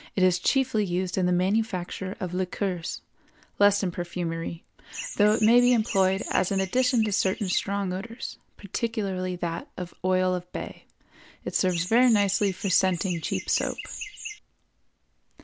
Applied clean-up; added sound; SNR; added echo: none; Chirp, tweet; 10 dB; none.